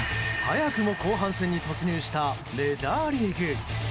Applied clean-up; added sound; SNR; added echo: none; none; none; none.